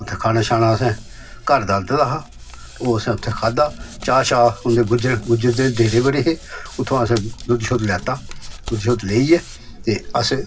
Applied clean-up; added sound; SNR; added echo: none; Hands; 15 dB; reverberation time 0.4 s.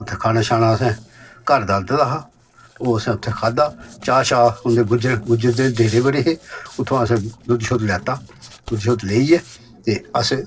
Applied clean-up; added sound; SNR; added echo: neural separator model SepFormer DNS4.